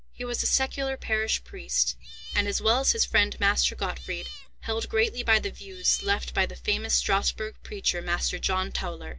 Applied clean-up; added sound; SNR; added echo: none; Cat; 16 dB; none.